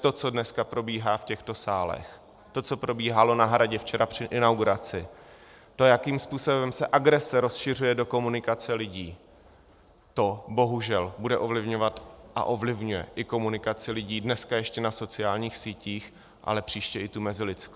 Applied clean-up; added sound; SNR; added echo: none; none; none; none.